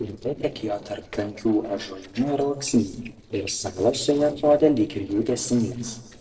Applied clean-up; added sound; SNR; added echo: neural separator model SepFormer DNS4.